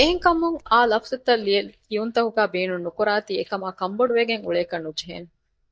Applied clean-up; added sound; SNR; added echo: neural mask model DeepFilterNet 3.